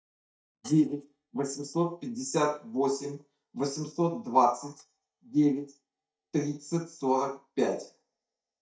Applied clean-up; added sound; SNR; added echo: neural mask model DeepFilterNet 3.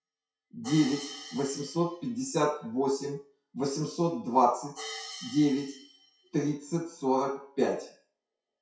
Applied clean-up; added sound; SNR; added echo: classical method WPE with log-MMSE.